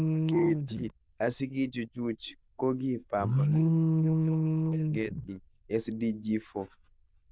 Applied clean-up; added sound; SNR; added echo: neural diffusion model UNIVERSE++.